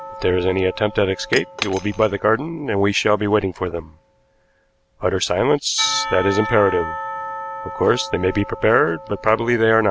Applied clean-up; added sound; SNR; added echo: none; Cutlery, silverware / Chink, clink + Church bell / Percussion; 12 dB; none.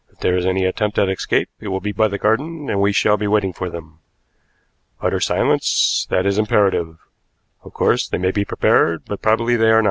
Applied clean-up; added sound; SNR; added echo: none; none; none; none.